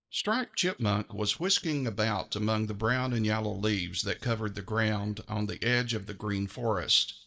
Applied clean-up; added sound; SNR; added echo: neural mask model DeepFilterNet 3.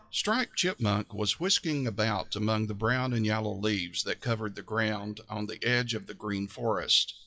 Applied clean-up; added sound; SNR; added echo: classical method WPE with log-MMSE.